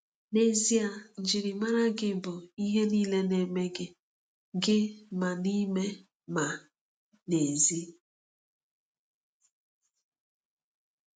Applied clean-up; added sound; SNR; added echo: none; none; none; none.